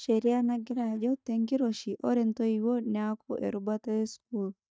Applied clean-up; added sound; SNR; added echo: neural mask model DeepFilterNet 3.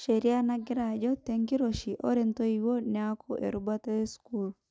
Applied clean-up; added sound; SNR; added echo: none; none; none; none.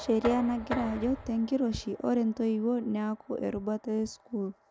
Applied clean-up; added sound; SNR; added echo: none; Knock; 14 dB; none.